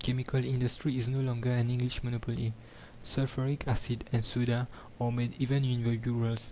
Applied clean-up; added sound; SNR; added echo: none; none; none; none.